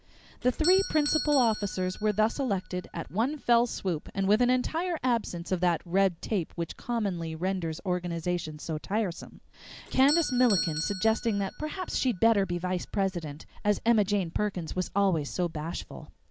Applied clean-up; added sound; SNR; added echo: none; Doorbell; 14 dB; none.